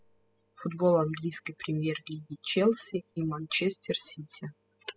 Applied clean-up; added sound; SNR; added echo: classical method spectral subtraction.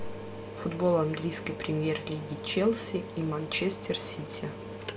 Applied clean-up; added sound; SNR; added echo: none; Mechanical fan; 10 dB; none.